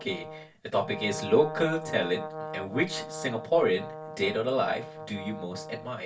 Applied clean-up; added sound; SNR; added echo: none; Brass instrument; 10 dB; reverberation time 0.2 s.